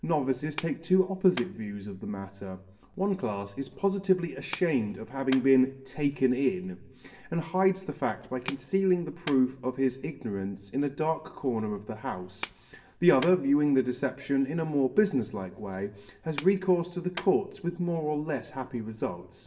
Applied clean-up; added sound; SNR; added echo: none; Clapping; 19 dB; reverberation time 1.8 s.